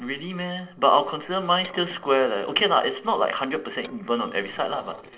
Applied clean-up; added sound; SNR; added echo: neural separator model SepFormer DNS4.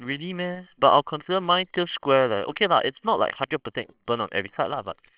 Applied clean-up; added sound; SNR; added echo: neural separator model SepFormer WHAMR!.